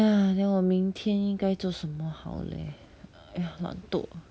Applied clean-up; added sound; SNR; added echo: none; none; none; none.